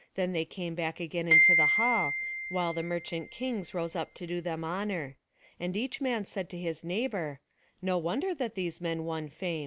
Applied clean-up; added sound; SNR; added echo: none; Glockenspiel; -3 dB; none.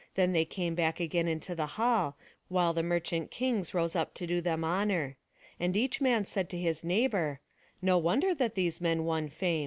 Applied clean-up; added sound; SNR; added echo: none; none; none; none.